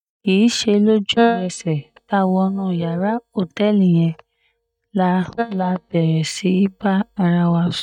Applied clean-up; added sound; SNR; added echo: neural mask model DeepFilterNet 3.